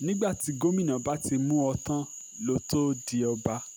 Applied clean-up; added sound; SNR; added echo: none; Cricket / Frog; 16 dB; none.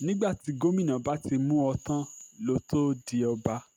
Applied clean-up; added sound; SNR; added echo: neural mask model RNNoise.